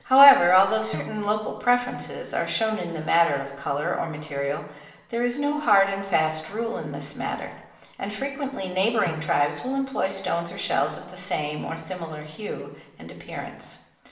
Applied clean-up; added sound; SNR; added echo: none; Snare drum; 17 dB; reverberation time 0.8 s.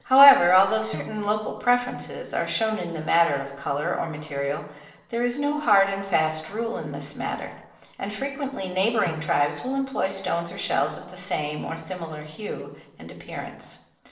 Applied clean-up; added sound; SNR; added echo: neural separator model SepFormer DNS4.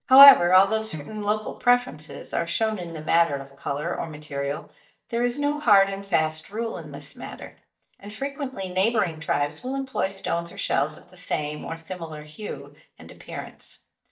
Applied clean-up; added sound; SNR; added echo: neural mask model DeepFilterNet 3.